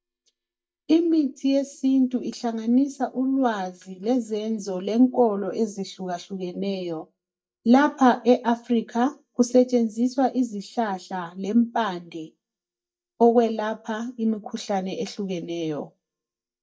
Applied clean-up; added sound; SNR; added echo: neural mask model DeepFilterNet 3.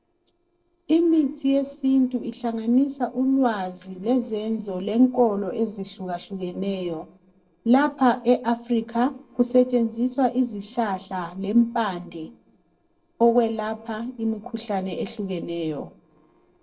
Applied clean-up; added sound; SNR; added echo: neural separator model SepFormer DNS4.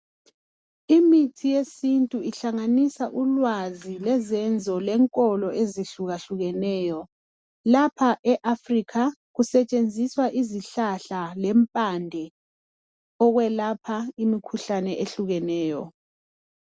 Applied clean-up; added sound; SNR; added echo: none; none; none; none.